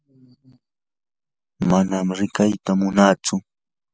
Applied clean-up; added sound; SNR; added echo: none; none; none; none.